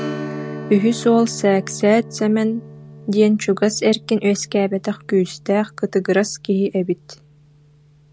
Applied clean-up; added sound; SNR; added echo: none; Strum; 15 dB; none.